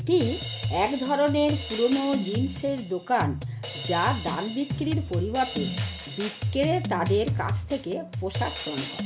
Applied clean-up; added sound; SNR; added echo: none; Drum kit; 4 dB; none.